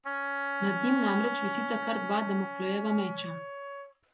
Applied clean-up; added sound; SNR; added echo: none; Wind instrument, woodwind instrument; 3 dB; none.